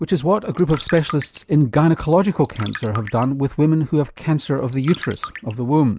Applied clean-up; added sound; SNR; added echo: none; Trickle, dribble; 17 dB; none.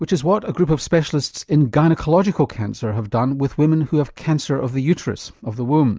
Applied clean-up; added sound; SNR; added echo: none; none; none; none.